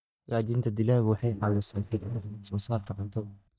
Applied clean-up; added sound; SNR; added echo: neural mask model DeepFilterNet 3.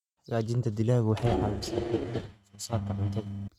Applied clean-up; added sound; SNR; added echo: neural mask model RNNoise.